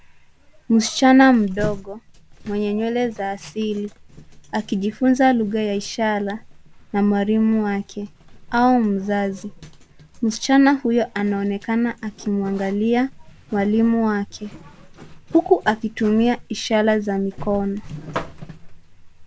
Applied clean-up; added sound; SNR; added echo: none; Zipper (clothing); 17 dB; none.